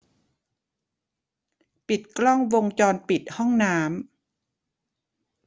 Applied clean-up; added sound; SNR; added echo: none; none; none; none.